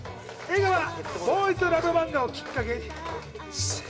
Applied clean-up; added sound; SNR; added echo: none; Walk, footsteps; 16 dB; reverberation time 1.2 s.